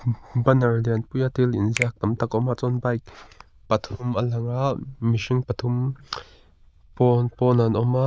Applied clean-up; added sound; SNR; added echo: neural diffusion model UNIVERSE++.